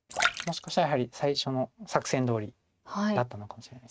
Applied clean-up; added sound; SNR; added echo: neural mask model RNNoise.